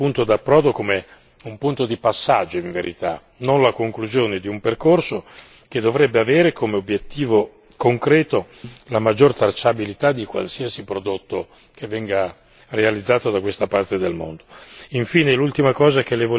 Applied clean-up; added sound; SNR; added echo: none; none; none; none.